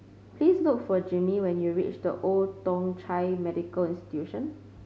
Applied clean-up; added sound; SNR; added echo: none; none; none; none.